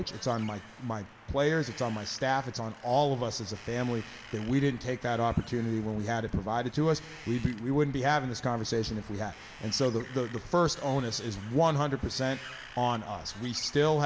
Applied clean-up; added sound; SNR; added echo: none; Wind; 19 dB; reverberation time 1.4 s.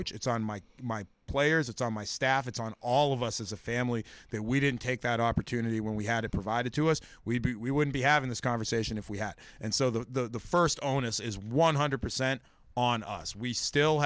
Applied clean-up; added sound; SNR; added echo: none; none; none; none.